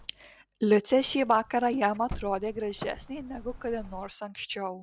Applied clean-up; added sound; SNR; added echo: none; Car; 16 dB; none.